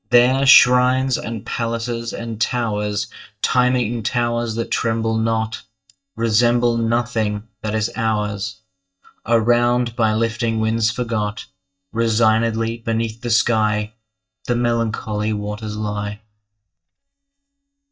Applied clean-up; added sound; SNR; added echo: neural mask model DeepFilterNet 3.